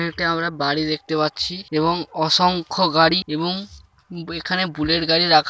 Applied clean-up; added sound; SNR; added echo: none; none; none; none.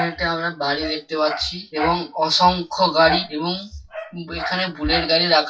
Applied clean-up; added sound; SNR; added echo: classical method WPE with log-MMSE.